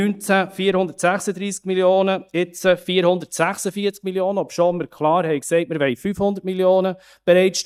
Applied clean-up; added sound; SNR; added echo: neural mask model DeepFilterNet 3.